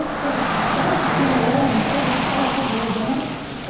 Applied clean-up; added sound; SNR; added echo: none; Rain / Dog; -2 dB; reverberation time 0.8 s.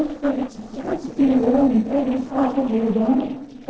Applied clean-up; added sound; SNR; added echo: neural separator model SepFormer DNS4.